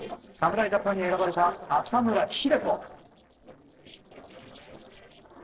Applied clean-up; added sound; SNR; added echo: neural separator model SepFormer DNS4.